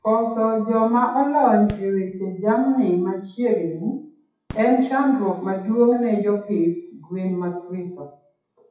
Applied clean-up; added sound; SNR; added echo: classical method WPE with log-MMSE.